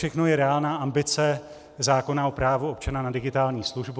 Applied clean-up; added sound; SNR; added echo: none; none; none; none.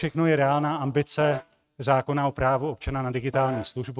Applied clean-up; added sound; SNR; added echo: neural mask model RNNoise.